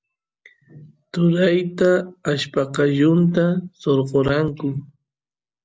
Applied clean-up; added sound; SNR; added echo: none; none; none; none.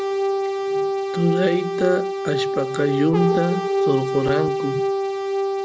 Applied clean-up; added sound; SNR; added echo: none; Brass instrument; -1 dB; none.